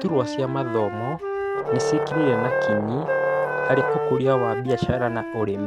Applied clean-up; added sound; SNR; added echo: none; Brass instrument + Wind instrument, woodwind instrument; 0 dB; none.